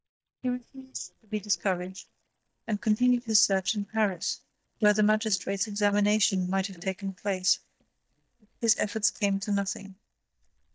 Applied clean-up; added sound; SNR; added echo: neural mask model DeepFilterNet 3.